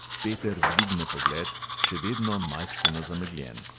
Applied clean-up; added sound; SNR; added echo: none; Domestic sounds, home sounds + Hammer; -4 dB; none.